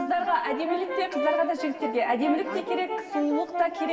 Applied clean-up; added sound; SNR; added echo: none; Brass instrument; 5 dB; reverberation time 2.3 s.